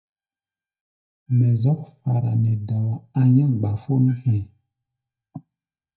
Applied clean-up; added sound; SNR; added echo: neural mask model DeepFilterNet 3.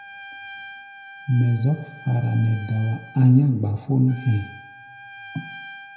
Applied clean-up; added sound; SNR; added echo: none; Trumpet; 19 dB; reverberation time 0.8 s.